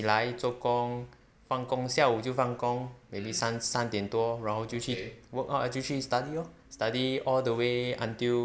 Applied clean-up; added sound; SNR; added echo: none; none; none; none.